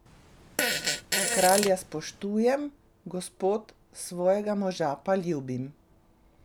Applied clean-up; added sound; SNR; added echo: none; Fart; 1 dB; none.